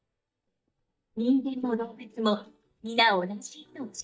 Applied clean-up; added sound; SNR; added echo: neural mask model DeepFilterNet 3.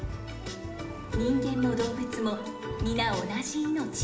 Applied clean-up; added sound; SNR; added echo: none; Engine; 17 dB; reverberation time 1.2 s.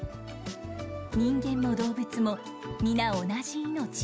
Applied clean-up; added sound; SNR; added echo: none; none; none; none.